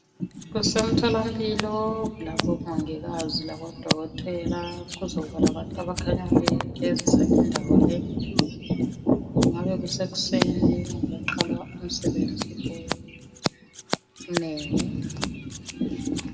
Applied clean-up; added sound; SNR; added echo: none; Scissors; 9 dB; reverberation time 1.7 s.